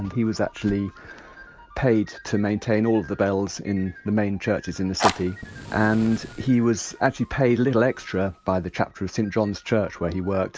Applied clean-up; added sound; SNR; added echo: none; Fire; 10 dB; none.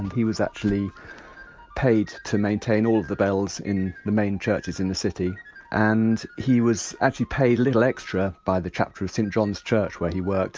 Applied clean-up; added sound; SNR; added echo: none; none; none; none.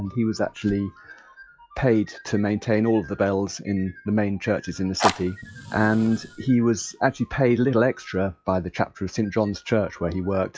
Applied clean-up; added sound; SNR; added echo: classical method log-MMSE.